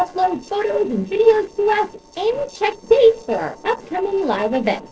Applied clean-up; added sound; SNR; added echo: neural separator model SepFormer DNS4.